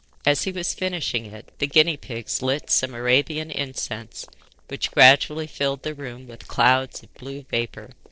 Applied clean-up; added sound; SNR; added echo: neural separator model SepFormer DNS4.